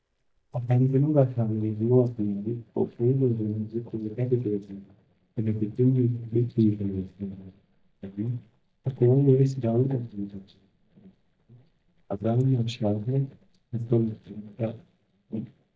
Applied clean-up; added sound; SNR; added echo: neural mask model DeepFilterNet 3.